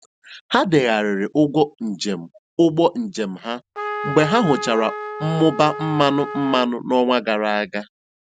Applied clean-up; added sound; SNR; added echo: none; Trumpet; 9 dB; none.